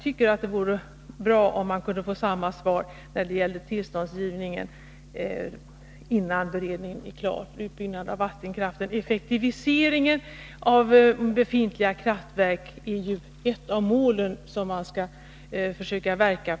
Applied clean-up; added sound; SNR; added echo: none; none; none; none.